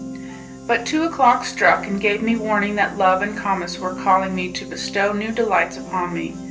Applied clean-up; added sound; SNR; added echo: none; Piano; 13 dB; reverberation time 0.3 s.